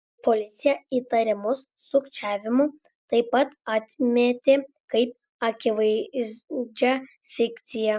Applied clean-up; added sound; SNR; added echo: none; none; none; none.